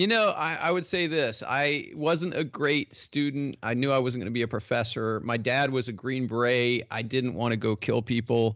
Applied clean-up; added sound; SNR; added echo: none; none; none; none.